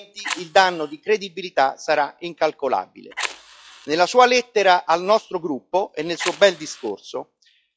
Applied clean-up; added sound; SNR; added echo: classical method log-MMSE.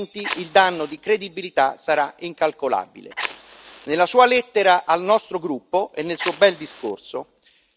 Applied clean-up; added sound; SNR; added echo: none; Fire; 13 dB; none.